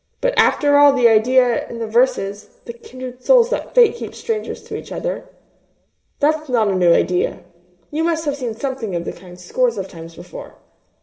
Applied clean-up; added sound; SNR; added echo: none; none; none; reverberation time 0.9 s.